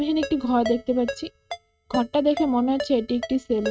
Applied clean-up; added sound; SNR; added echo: neural mask model RNNoise.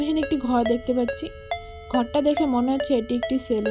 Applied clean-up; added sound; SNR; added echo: none; Ringtone; 9 dB; none.